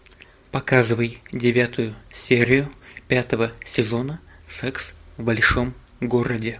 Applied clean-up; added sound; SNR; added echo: none; none; none; none.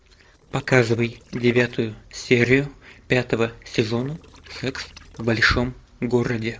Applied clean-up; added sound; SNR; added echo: neural separator model SepFormer DNS4.